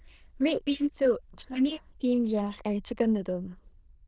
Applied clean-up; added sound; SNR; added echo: neural diffusion model UNIVERSE++.